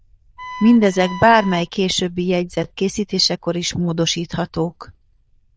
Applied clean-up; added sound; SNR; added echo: neural diffusion model UNIVERSE++.